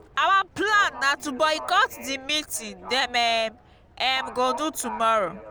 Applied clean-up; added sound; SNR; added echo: none; Livestock, farm animals, working animals; 16 dB; none.